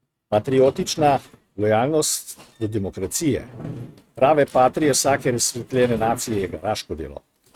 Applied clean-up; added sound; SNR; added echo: neural mask model RNNoise.